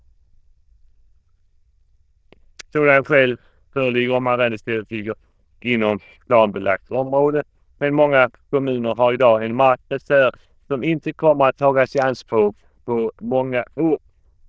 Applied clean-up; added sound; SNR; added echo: neural diffusion model UNIVERSE++.